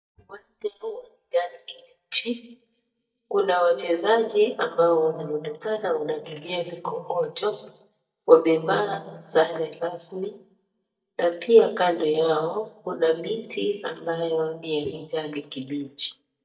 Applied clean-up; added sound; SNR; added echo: neural mask model DeepFilterNet 3.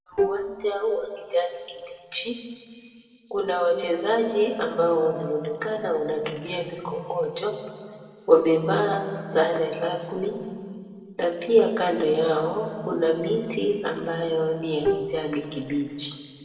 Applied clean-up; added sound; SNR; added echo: neural separator model SepFormer DNS4.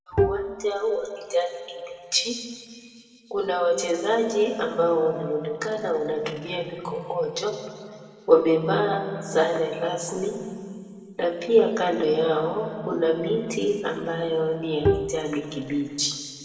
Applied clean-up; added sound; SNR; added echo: none; Bowed string instrument; 1 dB; reverberation time 2.2 s.